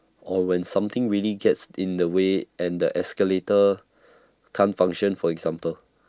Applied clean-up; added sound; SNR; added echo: none; none; none; none.